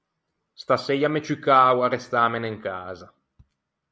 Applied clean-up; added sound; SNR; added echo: none; none; none; none.